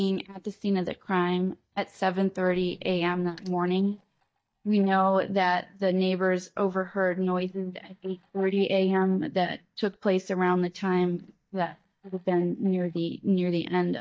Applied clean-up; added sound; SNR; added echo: neural mask model DeepFilterNet 3.